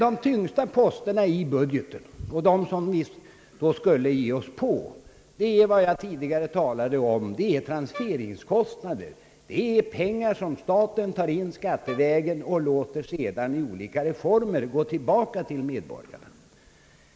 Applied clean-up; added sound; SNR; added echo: none; Wind instrument, woodwind instrument; 16 dB; none.